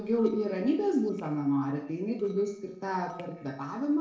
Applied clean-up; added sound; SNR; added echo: neural separator model SepFormer DNS4.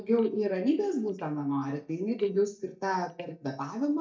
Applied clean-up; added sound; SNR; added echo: neural mask model DeepFilterNet 3.